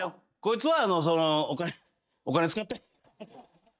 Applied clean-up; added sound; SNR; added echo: neural mask model DeepFilterNet 3.